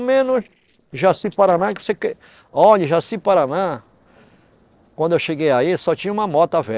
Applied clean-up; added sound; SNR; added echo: neural separator model SepFormer DNS4.